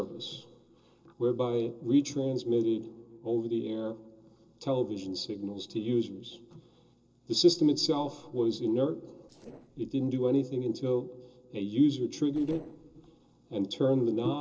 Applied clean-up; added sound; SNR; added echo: neural separator model SepFormer DNS4.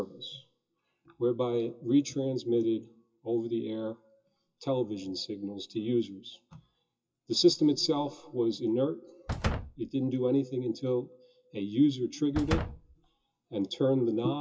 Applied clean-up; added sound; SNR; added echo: classical method WPE with log-MMSE.